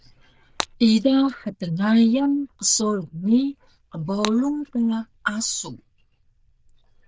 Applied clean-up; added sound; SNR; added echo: neural diffusion model UNIVERSE++.